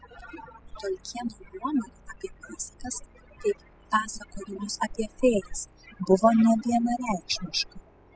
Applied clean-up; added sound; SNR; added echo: classical method spectral subtraction.